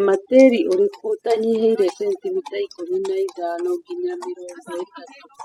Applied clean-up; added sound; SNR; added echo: classical method spectral subtraction.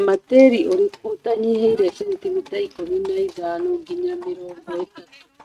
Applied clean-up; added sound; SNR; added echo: neural mask model RNNoise.